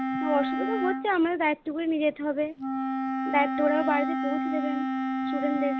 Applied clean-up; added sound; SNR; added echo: none; Wind instrument, woodwind instrument; 2 dB; none.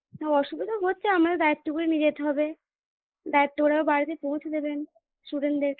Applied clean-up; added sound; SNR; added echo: neural mask model Resemble Enhance denoiser.